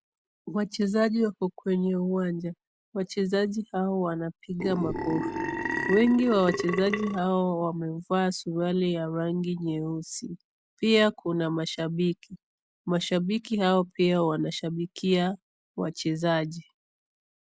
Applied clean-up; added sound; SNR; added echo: none; Burping, eructation; 4 dB; none.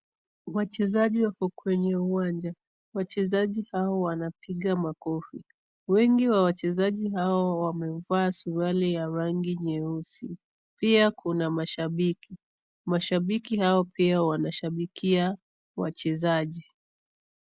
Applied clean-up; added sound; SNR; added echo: none; none; none; none.